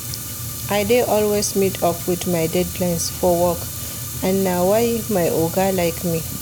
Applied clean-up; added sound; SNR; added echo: none; Fire; 8 dB; none.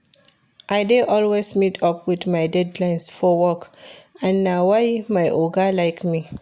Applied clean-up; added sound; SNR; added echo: none; none; none; none.